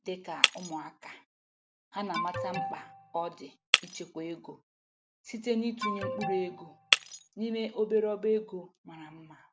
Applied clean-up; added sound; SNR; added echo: none; Alarm + Shatter; 0 dB; none.